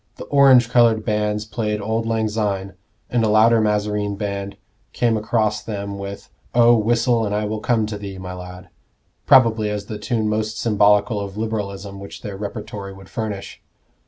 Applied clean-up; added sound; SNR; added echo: none; none; none; none.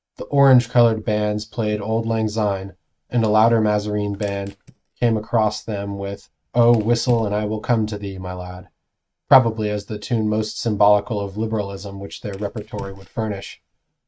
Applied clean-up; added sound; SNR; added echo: neural mask model RNNoise.